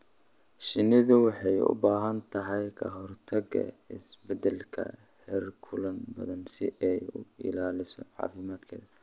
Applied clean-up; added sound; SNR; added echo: none; none; none; none.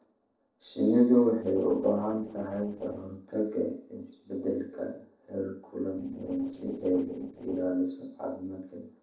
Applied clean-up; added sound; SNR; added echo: neural separator model SepFormer DNS4.